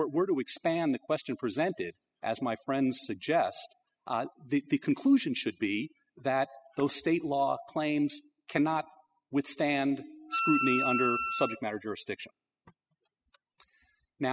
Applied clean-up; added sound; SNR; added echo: classical method spectral subtraction.